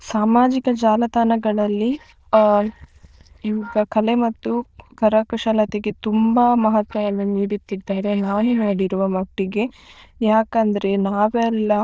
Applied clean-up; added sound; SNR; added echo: neural diffusion model UNIVERSE++.